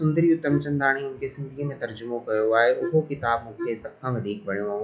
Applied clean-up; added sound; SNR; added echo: classical method log-MMSE.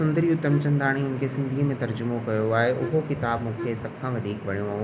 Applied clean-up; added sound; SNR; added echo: none; Wind instrument, woodwind instrument; 13 dB; none.